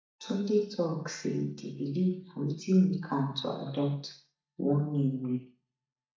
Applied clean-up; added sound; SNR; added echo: neural mask model DeepFilterNet 3.